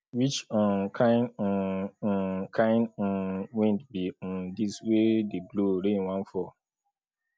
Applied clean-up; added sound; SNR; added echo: none; none; none; none.